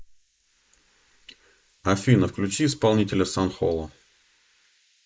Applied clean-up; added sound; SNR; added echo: neural mask model Resemble Enhance denoiser.